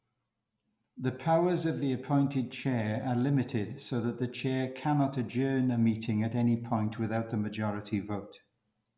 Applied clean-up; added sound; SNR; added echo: none; none; none; none.